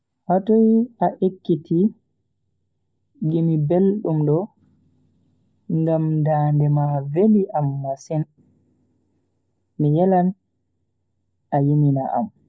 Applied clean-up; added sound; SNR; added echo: none; none; none; none.